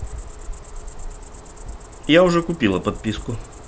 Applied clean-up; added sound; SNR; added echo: none; Cricket; 11 dB; none.